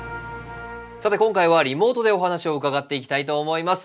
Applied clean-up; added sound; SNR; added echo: none; none; none; none.